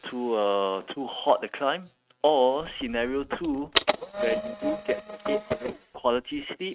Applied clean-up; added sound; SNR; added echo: neural mask model RNNoise.